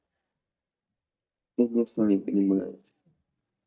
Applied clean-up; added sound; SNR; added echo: neural mask model DeepFilterNet 3.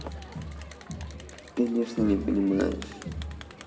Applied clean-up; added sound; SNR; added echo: none; Crowd; 9 dB; reverberation time 2.8 s.